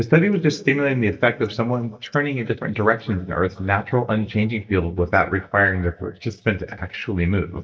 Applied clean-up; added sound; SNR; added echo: neural mask model DeepFilterNet 3.